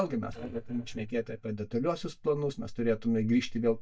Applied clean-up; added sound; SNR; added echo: neural mask model DeepFilterNet 3.